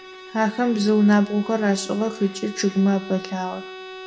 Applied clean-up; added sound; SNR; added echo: none; Bowed string instrument; 16 dB; reverberation time 0.5 s.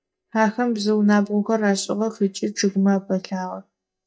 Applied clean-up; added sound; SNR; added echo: neural mask model DeepFilterNet 3.